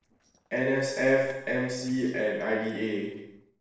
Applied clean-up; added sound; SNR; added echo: neural separator model SepFormer DNS4.